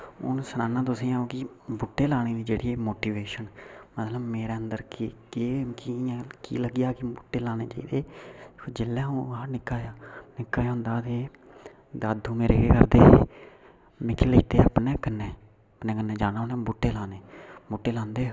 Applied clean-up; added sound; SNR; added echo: none; none; none; none.